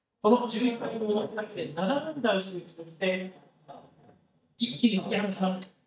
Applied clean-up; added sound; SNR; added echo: neural mask model DeepFilterNet 3.